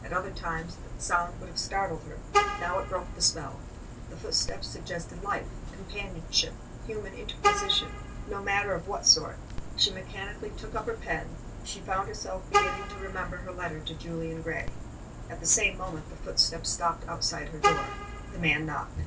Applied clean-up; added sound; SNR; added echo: none; Vehicle horn, car horn, honking; 3 dB; reverberation time 0.2 s.